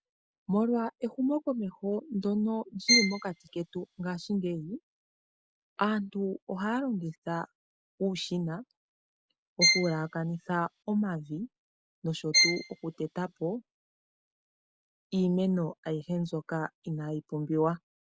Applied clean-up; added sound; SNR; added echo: none; Bowed string instrument; -3 dB; none.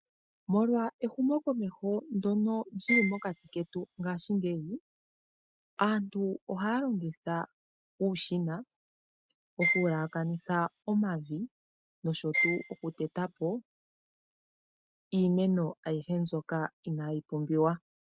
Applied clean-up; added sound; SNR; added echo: neural mask model RNNoise.